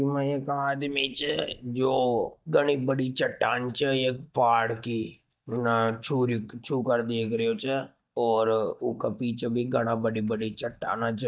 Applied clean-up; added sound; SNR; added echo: neural mask model DeepFilterNet 3.